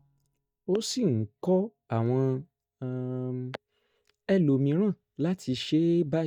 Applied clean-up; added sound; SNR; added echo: neural mask model DeepFilterNet 3.